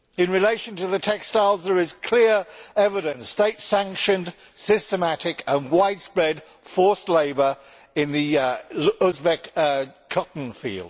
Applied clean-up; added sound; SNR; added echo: none; none; none; none.